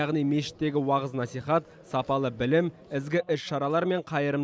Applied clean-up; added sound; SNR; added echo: none; none; none; none.